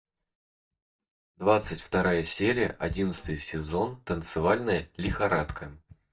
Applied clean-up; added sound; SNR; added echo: neural mask model DeepFilterNet 3.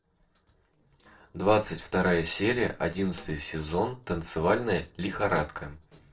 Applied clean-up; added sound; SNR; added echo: neural separator model SepFormer DNS4.